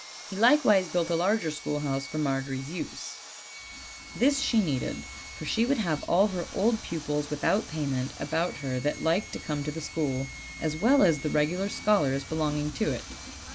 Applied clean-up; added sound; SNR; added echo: none; Sawing; 15 dB; none.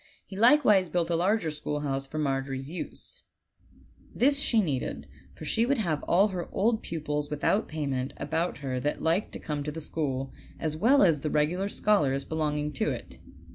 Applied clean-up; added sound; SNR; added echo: none; none; none; none.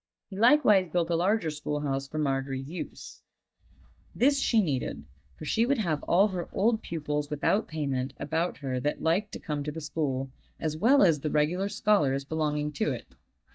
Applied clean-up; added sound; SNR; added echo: neural mask model DeepFilterNet 3.